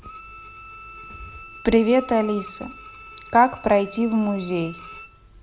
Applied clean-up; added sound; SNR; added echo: none; Bowed string instrument; 17 dB; none.